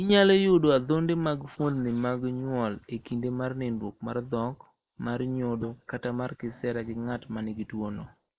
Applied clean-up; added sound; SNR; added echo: neural mask model Resemble Enhance denoiser.